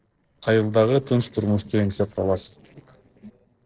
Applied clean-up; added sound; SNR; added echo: neural separator model SepFormer DNS4.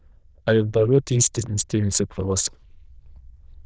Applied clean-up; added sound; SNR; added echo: neural diffusion model UNIVERSE++.